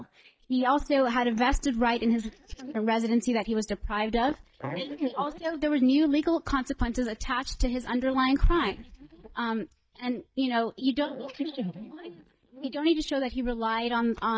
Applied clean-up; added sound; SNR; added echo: neural mask model DeepFilterNet 3.